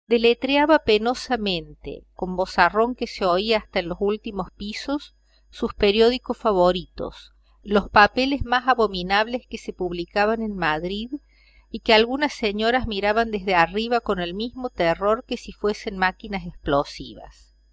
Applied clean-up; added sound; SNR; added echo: neural mask model DeepFilterNet 3.